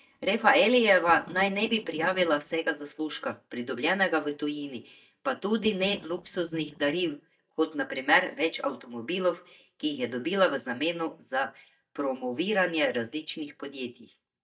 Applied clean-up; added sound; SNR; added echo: neural mask model DeepFilterNet 3.